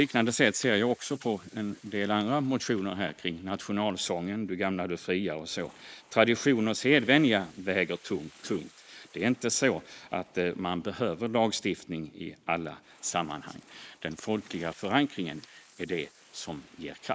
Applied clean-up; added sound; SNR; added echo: neural mask model Resemble Enhance denoiser.